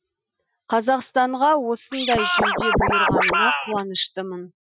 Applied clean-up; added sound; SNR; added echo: classical method Wiener filter.